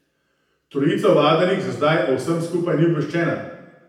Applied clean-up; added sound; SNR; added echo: none; none; none; reverberation time 0.9 s.